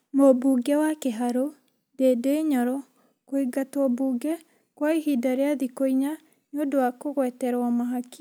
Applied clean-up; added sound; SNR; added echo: none; none; none; none.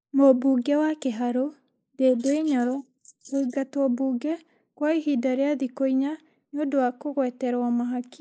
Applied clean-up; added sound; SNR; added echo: neural mask model Resemble Enhance denoiser.